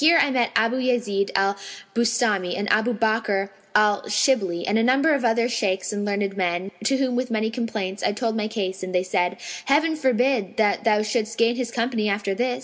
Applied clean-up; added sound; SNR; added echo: none; none; none; none.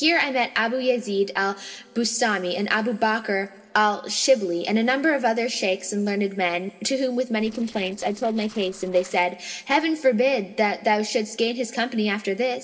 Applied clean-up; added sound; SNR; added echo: neural separator model SepFormer DNS4.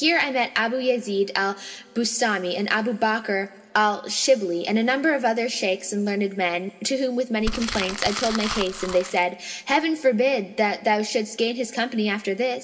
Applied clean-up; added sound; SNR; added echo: none; Crumpling, crinkling; 7 dB; reverberation time 2.3 s.